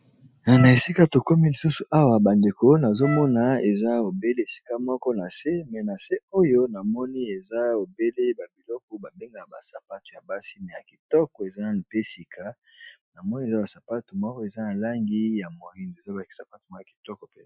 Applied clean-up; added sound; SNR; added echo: classical method Wiener filter.